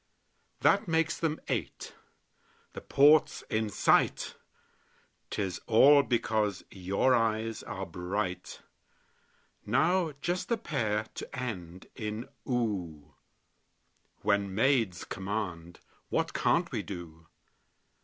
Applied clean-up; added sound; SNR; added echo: none; none; none; none.